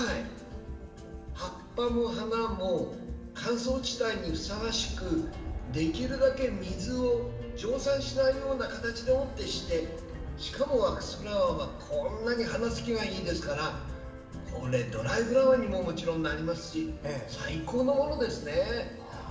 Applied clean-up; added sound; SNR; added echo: none; Aircraft; 15 dB; reverberation time 1.0 s.